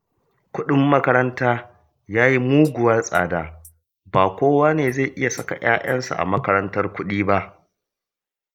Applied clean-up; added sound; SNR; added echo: neural mask model Resemble Enhance denoiser.